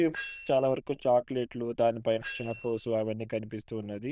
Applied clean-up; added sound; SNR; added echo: neural diffusion model UNIVERSE++.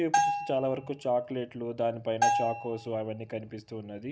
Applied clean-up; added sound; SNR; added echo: none; Bell; 0 dB; none.